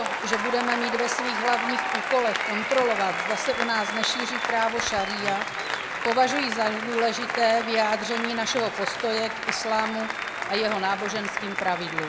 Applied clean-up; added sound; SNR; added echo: none; Applause; 2 dB; none.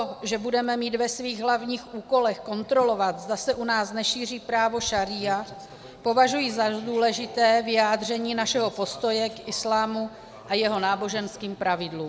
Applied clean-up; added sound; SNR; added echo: none; none; none; none.